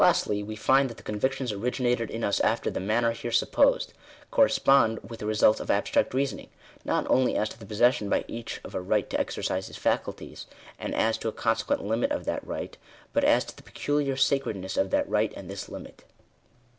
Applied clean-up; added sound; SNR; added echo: none; none; none; none.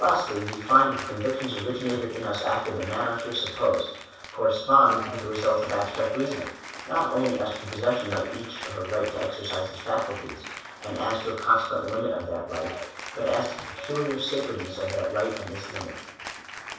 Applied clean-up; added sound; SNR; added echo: none; Applause / Cheering; 12 dB; reverberation time 0.7 s.